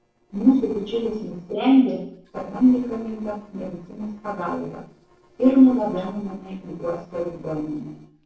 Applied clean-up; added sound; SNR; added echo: neural separator model SepFormer DNS4.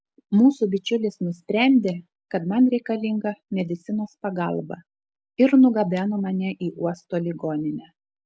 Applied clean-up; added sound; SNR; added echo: none; none; none; none.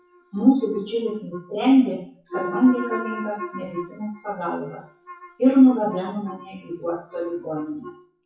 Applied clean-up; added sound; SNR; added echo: classical method WPE with log-MMSE.